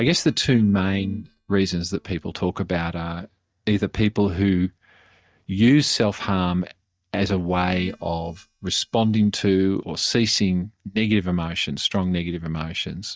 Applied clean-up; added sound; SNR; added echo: neural mask model DeepFilterNet 3.